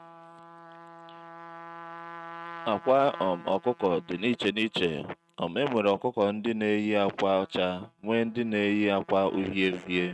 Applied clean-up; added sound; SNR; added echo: neural mask model RNNoise.